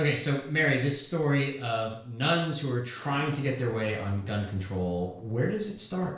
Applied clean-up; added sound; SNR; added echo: neural separator model SepFormer DNS4.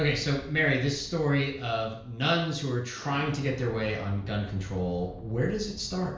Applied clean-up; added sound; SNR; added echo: none; Explosion; 16 dB; reverberation time 0.5 s.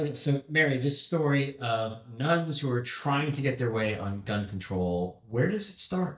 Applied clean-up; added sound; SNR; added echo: neural mask model DeepFilterNet 3.